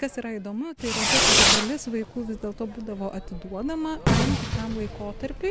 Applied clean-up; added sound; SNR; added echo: none; Fireworks; -5 dB; none.